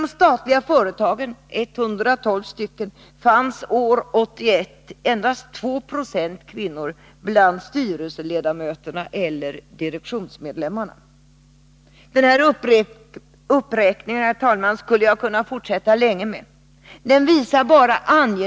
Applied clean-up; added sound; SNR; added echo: none; none; none; none.